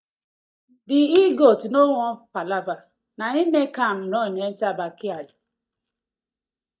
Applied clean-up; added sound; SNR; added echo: neural mask model DeepFilterNet 3.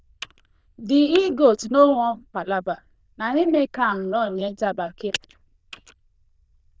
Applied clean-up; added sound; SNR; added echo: neural diffusion model UNIVERSE++.